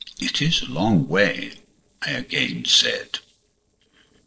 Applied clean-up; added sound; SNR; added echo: neural separator model SepFormer DNS4.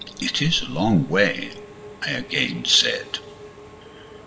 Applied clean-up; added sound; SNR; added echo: none; Engine / Mechanisms; 18 dB; reverberation time 0.7 s.